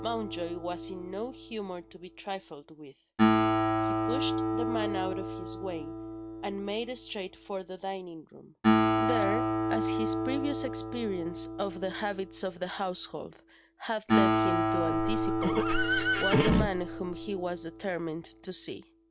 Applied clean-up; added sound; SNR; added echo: none; Acoustic guitar + Livestock, farm animals, working animals; -5 dB; none.